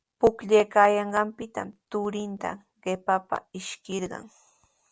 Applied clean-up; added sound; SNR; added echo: none; none; none; none.